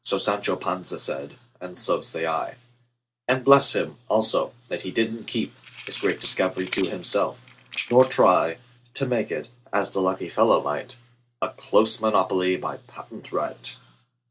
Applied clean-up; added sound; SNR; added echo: neural separator model SepFormer DNS4.